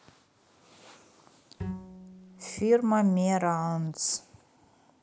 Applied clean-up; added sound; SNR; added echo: none; Bowed string instrument; 14 dB; none.